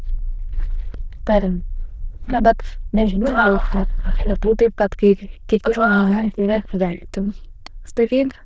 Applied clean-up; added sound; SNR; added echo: neural diffusion model UNIVERSE++.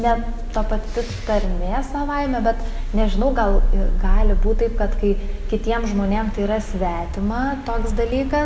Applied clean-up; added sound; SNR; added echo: none; none; none; none.